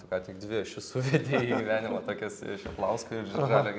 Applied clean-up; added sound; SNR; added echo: none; none; none; none.